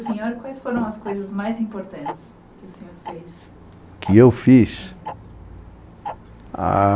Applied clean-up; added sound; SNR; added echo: none; Tick-tock; 19 dB; none.